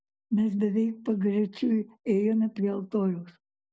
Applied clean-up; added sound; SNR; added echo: none; none; none; none.